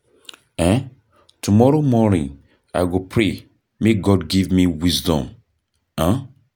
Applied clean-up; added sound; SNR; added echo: none; none; none; none.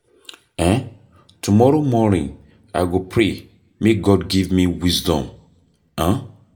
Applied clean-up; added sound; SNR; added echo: none; none; none; reverberation time 0.3 s.